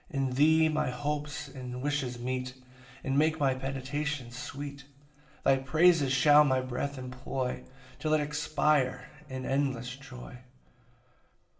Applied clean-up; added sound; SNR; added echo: none; none; none; reverberation time 1.3 s.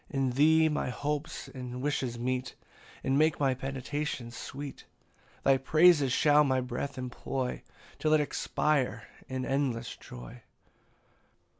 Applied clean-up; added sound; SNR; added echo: none; none; none; none.